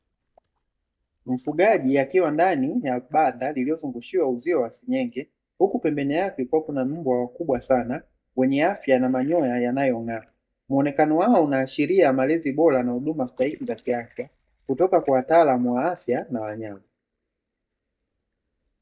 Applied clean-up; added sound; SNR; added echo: neural mask model DeepFilterNet 3.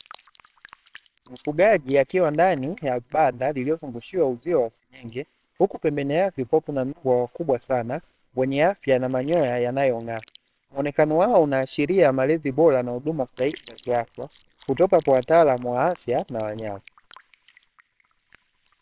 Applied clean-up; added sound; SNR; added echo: neural separator model SepFormer WHAMR!.